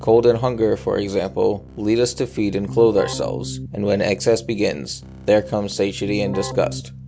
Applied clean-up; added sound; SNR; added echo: none; Keyboard (musical); 14 dB; none.